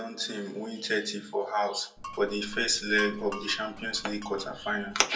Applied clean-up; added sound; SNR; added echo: none; Glass; 13 dB; reverberation time 0.2 s.